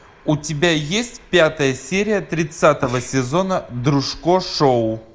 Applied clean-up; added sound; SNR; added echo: neural mask model Resemble Enhance denoiser.